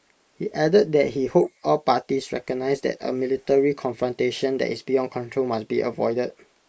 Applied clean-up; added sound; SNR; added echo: neural mask model Resemble Enhance denoiser.